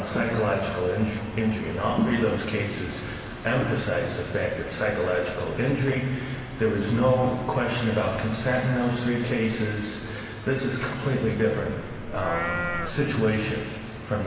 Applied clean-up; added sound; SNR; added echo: none; Livestock, farm animals, working animals; 6 dB; reverberation time 2.4 s.